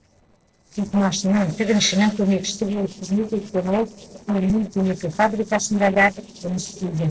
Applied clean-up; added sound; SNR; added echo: neural separator model SepFormer DNS4.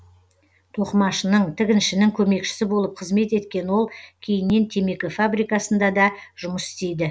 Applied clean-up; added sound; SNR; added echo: none; none; none; none.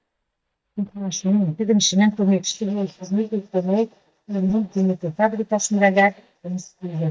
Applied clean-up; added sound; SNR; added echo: neural mask model DeepFilterNet 3.